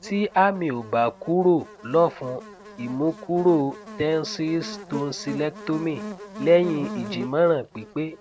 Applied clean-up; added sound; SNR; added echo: none; Buzz; 15 dB; none.